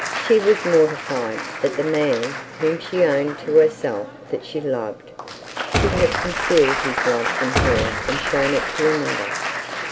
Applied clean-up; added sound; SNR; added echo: none; Applause + Door; 4 dB; none.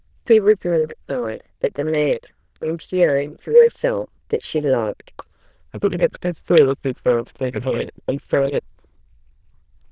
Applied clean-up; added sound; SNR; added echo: neural diffusion model UNIVERSE++.